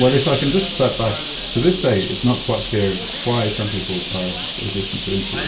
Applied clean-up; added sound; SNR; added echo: none; Bird; 5 dB; reverberation time 0.2 s.